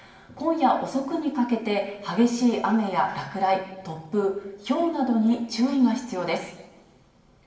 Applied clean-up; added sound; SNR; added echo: none; none; none; reverberation time 1.0 s.